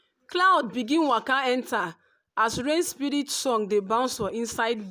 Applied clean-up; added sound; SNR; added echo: none; none; none; none.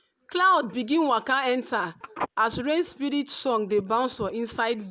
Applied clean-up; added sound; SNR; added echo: none; Telephone; 15 dB; none.